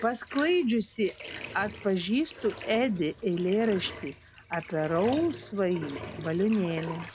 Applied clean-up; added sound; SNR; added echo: none; Bathtub (filling or washing); 14 dB; none.